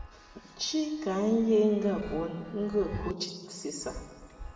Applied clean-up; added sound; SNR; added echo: none; Chime; 15 dB; reverberation time 1.6 s.